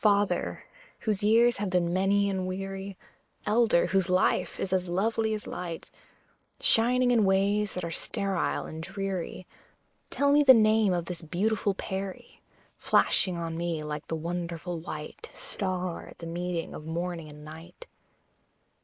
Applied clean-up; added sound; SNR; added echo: neural mask model Resemble Enhance denoiser.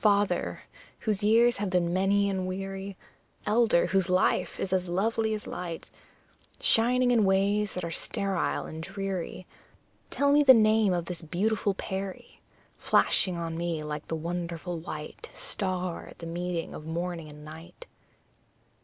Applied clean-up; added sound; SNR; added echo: none; none; none; none.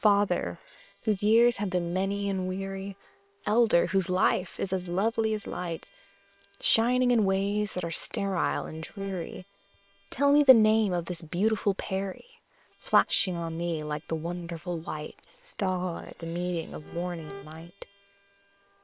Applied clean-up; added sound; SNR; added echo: neural separator model SepFormer WHAM!.